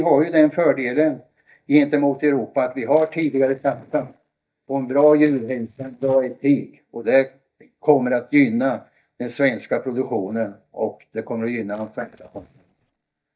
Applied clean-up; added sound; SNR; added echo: neural mask model DeepFilterNet 3.